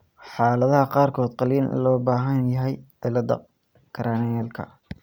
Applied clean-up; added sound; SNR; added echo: none; none; none; none.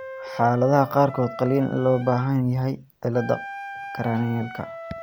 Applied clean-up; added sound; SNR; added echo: none; Wind instrument, woodwind instrument; 14 dB; none.